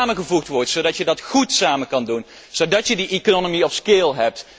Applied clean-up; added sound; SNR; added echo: none; none; none; none.